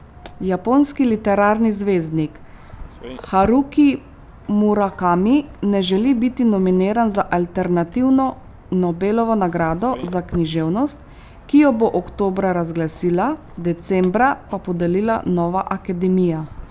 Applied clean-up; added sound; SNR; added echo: none; Walk, footsteps; 20 dB; none.